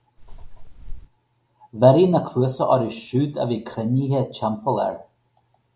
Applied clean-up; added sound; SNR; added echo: none; Wind; 11 dB; none.